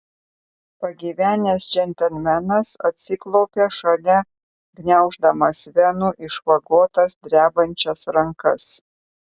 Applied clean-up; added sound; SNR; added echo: none; none; none; none.